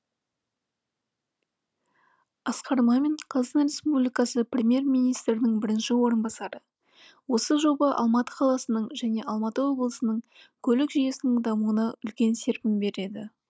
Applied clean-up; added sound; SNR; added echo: none; none; none; none.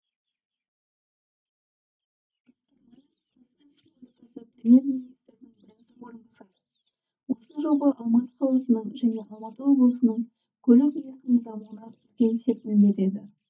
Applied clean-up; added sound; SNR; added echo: neural mask model DeepFilterNet 3.